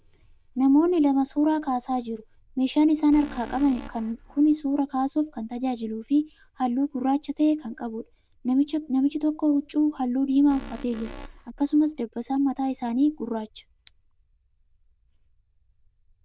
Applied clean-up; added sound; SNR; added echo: neural diffusion model UNIVERSE++.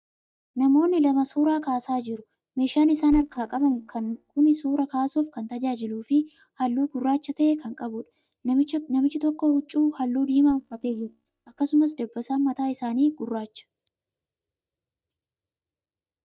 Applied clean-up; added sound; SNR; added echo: neural mask model DeepFilterNet 3.